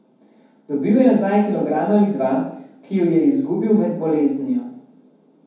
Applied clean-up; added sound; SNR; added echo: none; none; none; reverberation time 0.9 s.